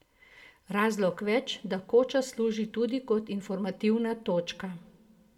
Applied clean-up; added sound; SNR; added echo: none; none; none; reverberation time 0.5 s.